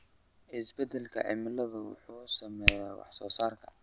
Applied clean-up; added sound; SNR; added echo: none; Hands; 1 dB; none.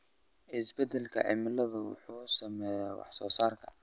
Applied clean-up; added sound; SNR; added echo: none; none; none; none.